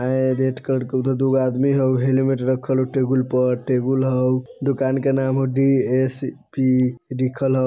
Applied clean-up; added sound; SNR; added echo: none; none; none; none.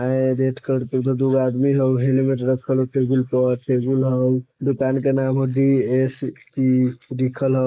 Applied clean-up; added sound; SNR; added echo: neural mask model Resemble Enhance denoiser.